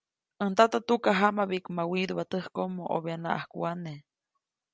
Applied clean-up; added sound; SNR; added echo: none; none; none; none.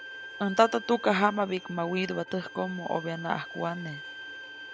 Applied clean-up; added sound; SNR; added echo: none; Bowed string instrument; 13 dB; none.